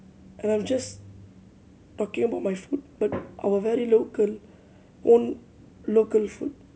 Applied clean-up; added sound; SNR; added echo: none; none; none; none.